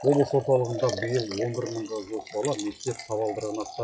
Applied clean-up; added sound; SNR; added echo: classical method WPE with log-MMSE.